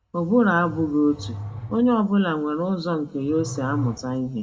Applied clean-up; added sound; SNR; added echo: none; Growling; 13 dB; reverberation time 0.7 s.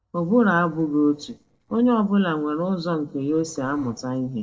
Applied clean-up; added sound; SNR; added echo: neural separator model SepFormer DNS4.